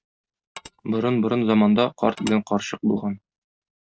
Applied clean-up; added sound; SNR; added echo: neural mask model RNNoise.